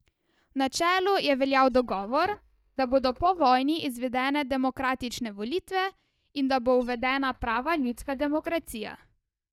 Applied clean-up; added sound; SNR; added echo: neural mask model DeepFilterNet 3.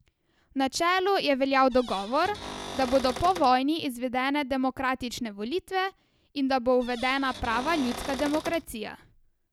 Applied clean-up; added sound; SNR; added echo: none; Cupboard open or close / Door; 11 dB; none.